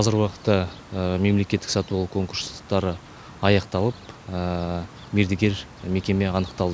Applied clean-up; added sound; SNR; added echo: none; none; none; none.